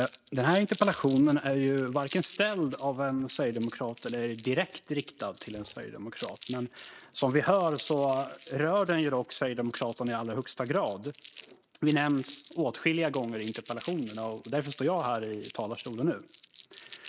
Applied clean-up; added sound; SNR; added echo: neural mask model RNNoise.